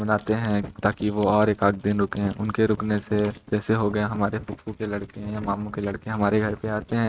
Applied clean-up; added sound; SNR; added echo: neural mask model RNNoise.